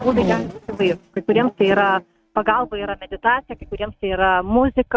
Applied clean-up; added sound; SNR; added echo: neural mask model RNNoise.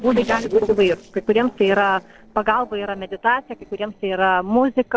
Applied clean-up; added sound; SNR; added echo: neural separator model SepFormer DNS4.